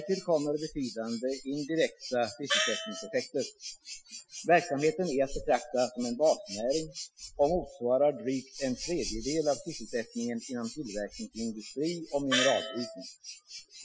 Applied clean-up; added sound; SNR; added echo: classical method Wiener filter.